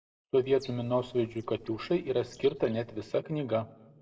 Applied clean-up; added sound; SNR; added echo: neural separator model SepFormer DNS4.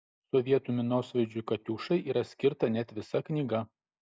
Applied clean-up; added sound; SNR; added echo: none; none; none; none.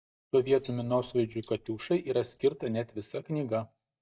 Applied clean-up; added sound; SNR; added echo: neural mask model DeepFilterNet 3.